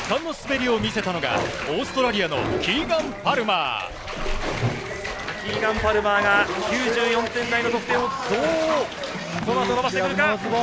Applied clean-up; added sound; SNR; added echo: none; Bathtub (filling or washing); 6 dB; none.